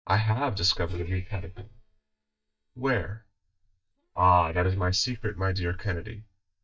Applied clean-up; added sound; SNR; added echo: neural mask model DeepFilterNet 3.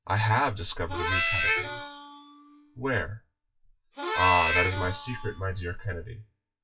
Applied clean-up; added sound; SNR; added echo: classical method WPE with log-MMSE.